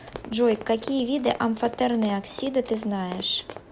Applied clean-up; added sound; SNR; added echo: none; Run; 16 dB; none.